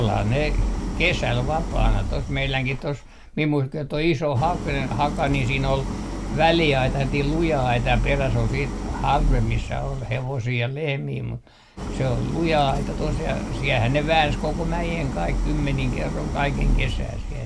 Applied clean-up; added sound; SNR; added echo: none; Idling; 3 dB; none.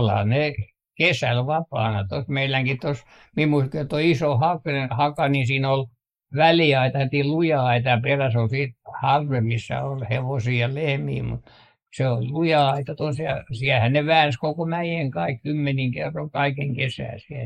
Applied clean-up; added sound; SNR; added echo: neural mask model Resemble Enhance denoiser.